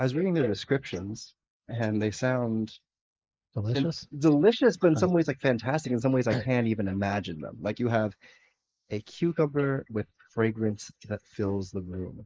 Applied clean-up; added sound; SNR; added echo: neural mask model Resemble Enhance denoiser.